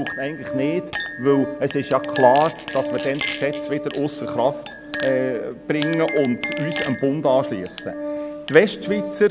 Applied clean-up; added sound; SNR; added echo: none; Chink, clink + Organ; 7 dB; none.